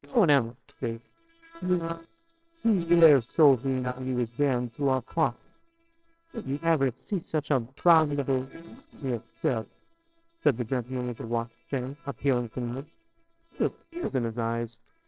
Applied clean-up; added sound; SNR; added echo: neural separator model SepFormer WHAMR!.